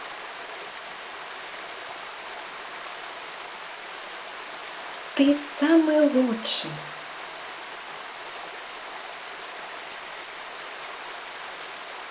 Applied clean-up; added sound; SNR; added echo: none; Stream; 7 dB; reverberation time 0.5 s.